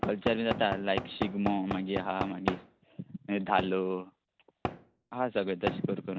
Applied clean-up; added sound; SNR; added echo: none; Knock / Wood; 6 dB; none.